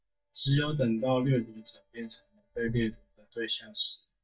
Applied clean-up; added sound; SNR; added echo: neural mask model DeepFilterNet 3.